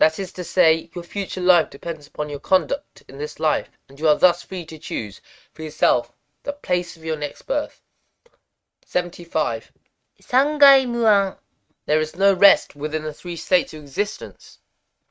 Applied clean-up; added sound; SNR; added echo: neural mask model RNNoise.